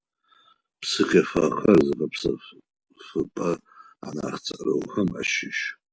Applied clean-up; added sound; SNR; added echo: none; none; none; none.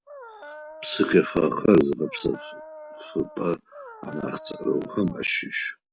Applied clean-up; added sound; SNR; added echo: none; Dog; 17 dB; none.